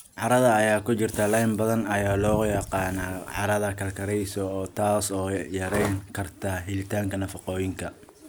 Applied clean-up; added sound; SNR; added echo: none; none; none; none.